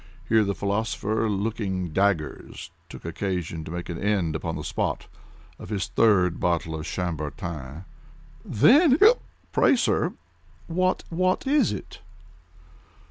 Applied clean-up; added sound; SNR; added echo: none; Growling; 18 dB; none.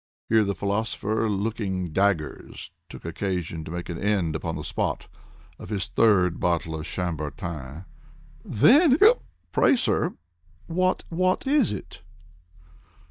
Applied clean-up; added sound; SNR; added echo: neural mask model DeepFilterNet 3.